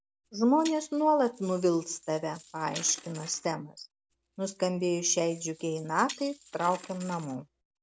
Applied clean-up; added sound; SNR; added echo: none; Shatter + Coin (dropping); 19 dB; none.